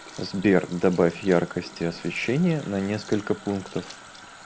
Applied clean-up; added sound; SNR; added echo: none; Water tap, faucet; 19 dB; none.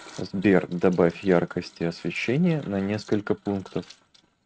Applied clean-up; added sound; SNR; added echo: neural mask model RNNoise.